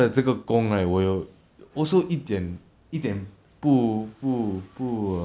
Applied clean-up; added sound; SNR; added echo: none; none; none; none.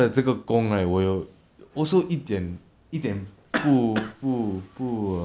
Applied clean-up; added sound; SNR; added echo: none; Cough; 8 dB; none.